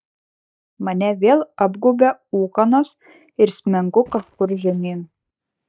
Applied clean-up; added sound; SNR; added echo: neural mask model DeepFilterNet 3.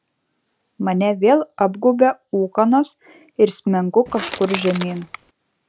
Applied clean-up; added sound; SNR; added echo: none; Crushing / Wood; 12 dB; none.